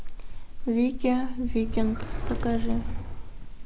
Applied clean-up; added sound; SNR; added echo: none; Sliding door; 0 dB; none.